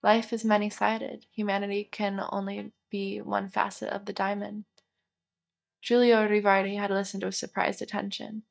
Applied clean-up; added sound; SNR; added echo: neural mask model DeepFilterNet 3.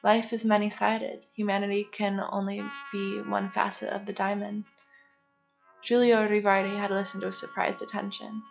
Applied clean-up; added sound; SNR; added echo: classical method log-MMSE.